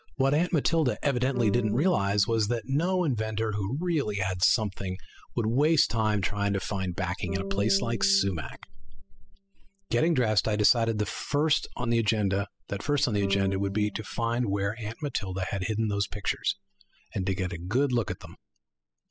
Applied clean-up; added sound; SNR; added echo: classical method spectral subtraction.